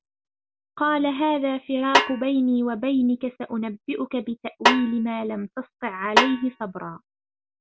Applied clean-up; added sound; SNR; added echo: none; Snare drum; -1 dB; none.